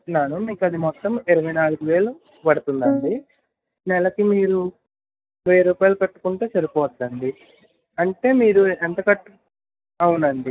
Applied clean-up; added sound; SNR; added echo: neural mask model DeepFilterNet 3.